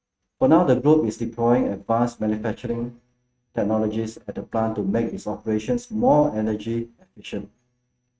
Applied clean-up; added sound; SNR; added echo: neural mask model RNNoise.